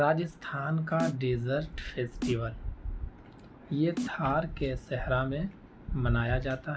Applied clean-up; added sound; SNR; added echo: none; Snare drum; 7 dB; none.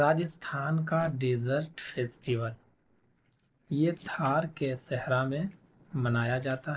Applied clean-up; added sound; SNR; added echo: neural separator model SepFormer DNS4.